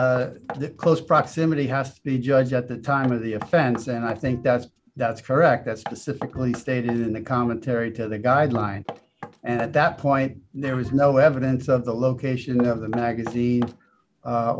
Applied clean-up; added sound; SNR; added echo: none; Knock + Bowed string instrument; 18 dB; none.